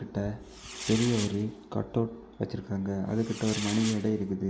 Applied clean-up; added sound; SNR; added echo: none; Fireworks; 10 dB; none.